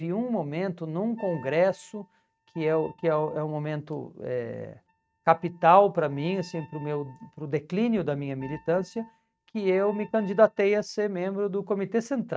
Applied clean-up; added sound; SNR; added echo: neural mask model RNNoise.